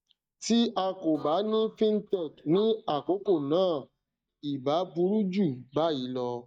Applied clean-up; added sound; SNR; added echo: neural mask model DeepFilterNet 3.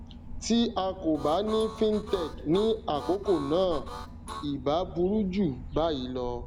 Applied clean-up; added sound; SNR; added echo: none; Engine / Boat, Water vehicle + Harmonica; 11 dB; none.